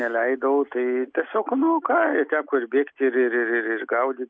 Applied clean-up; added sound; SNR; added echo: none; none; none; none.